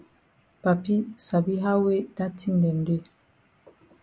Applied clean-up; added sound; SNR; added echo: none; none; none; none.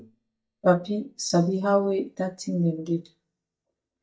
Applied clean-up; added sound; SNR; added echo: neural mask model DeepFilterNet 3.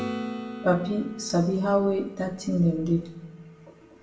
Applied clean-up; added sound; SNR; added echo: none; Acoustic guitar / Strum; 12 dB; reverberation time 0.6 s.